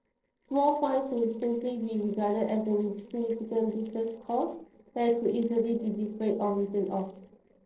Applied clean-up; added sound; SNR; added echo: neural separator model SepFormer DNS4.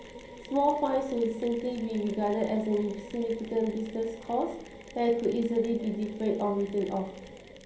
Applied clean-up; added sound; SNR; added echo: none; Mechanisms; 16 dB; reverberation time 0.6 s.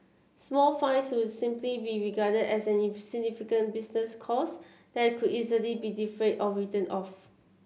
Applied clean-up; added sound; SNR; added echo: none; none; none; none.